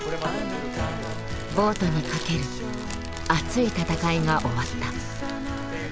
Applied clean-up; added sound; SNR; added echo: none; Fire; 9 dB; none.